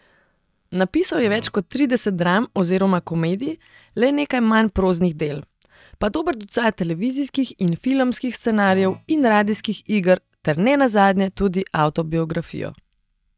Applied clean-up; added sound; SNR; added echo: neural mask model DeepFilterNet 3.